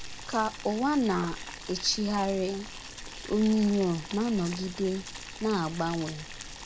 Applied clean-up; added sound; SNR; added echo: none; Boiling; 12 dB; none.